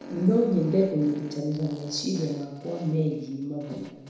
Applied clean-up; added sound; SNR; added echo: none; Fart; 17 dB; reverberation time 1.0 s.